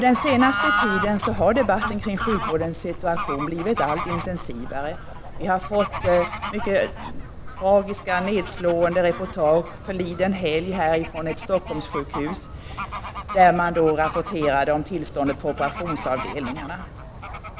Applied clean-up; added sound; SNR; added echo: none; Bird / Fowl; 7 dB; none.